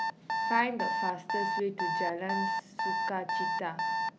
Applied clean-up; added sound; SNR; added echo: none; Alarm; -3 dB; none.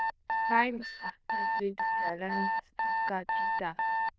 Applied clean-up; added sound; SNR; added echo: neural diffusion model UNIVERSE++.